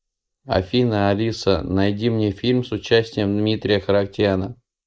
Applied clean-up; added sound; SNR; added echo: neural mask model Resemble Enhance denoiser.